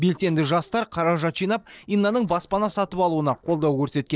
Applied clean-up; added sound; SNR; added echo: neural separator model SepFormer DNS4.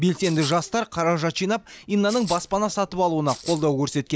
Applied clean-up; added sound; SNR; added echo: none; Rattle (instrument); 14 dB; none.